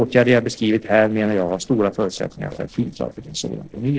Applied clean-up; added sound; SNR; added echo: neural separator model SepFormer DNS4.